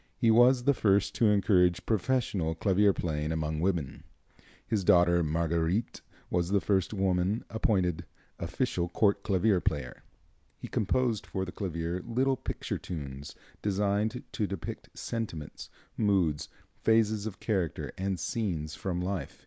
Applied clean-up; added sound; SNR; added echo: none; none; none; none.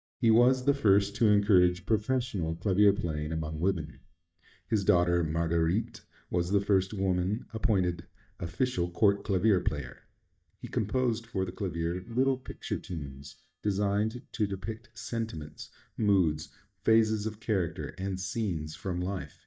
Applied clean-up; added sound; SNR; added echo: neural mask model DeepFilterNet 3.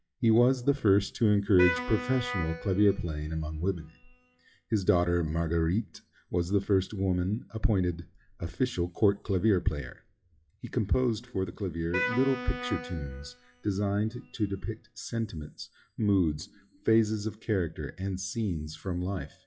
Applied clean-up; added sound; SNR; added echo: classical method WPE with log-MMSE.